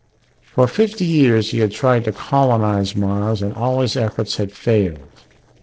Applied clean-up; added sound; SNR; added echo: neural separator model SepFormer DNS4.